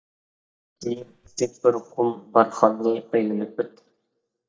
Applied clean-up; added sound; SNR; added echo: neural mask model DeepFilterNet 3.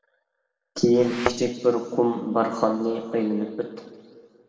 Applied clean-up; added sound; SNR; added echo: none; Thump, thud; 5 dB; reverberation time 1.9 s.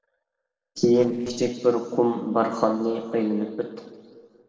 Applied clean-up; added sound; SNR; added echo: neural separator model SepFormer DNS4.